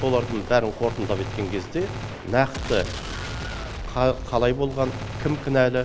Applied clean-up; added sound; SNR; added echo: none; Gunshot, gunfire; 8 dB; none.